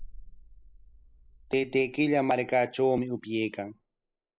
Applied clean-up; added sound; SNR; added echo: neural mask model Resemble Enhance denoiser.